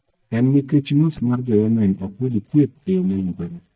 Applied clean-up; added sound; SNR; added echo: neural mask model DeepFilterNet 3.